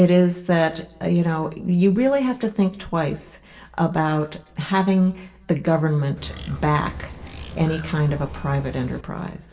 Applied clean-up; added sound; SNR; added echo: none; Bird; 13 dB; reverberation time 0.8 s.